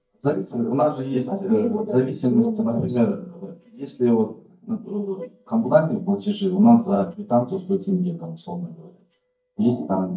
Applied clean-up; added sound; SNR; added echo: neural mask model DeepFilterNet 3.